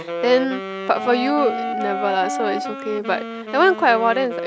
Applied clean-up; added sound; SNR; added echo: none; Wind instrument, woodwind instrument + Wind instrument, woodwind instrument; 6 dB; none.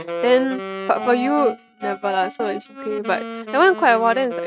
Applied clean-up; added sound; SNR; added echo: neural mask model RNNoise.